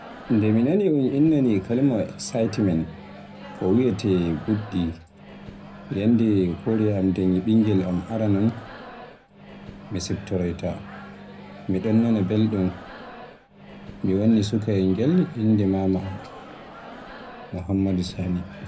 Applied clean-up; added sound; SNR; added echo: none; Microwave oven; 17 dB; reverberation time 0.3 s.